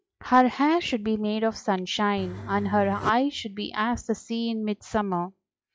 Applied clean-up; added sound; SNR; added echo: classical method log-MMSE.